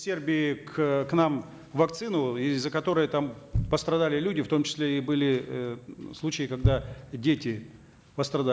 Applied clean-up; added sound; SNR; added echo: none; none; none; none.